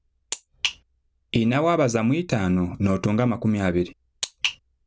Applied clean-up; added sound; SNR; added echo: none; none; none; none.